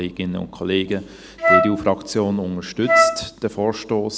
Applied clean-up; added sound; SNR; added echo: none; Wind instrument, woodwind instrument; -4 dB; none.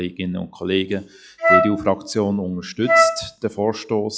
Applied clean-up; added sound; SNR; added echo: classical method log-MMSE.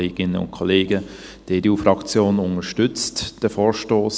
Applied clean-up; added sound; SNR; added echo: none; none; none; none.